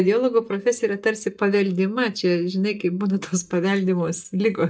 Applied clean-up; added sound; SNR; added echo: neural mask model DeepFilterNet 3.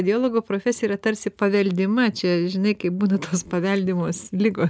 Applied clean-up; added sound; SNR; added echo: none; none; none; none.